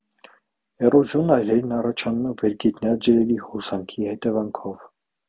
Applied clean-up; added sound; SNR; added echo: none; none; none; none.